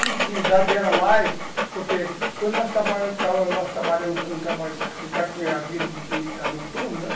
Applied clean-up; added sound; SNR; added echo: none; Dog; 4 dB; reverberation time 0.3 s.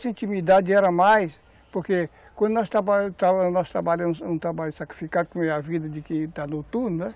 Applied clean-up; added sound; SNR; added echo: none; none; none; none.